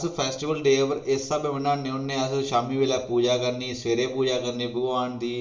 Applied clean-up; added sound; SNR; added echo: none; none; none; reverberation time 0.8 s.